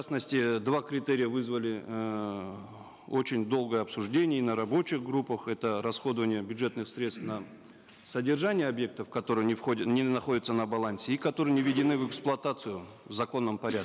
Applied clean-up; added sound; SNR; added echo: none; none; none; none.